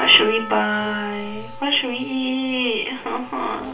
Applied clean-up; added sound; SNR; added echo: none; Percussion; 14 dB; reverberation time 0.3 s.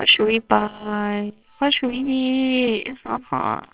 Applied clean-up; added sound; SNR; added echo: neural separator model SepFormer WHAMR!.